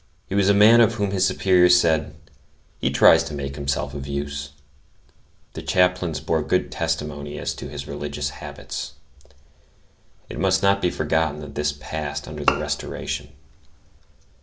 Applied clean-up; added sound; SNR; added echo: neural separator model SepFormer DNS4.